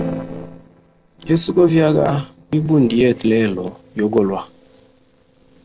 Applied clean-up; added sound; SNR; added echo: neural separator model SepFormer DNS4.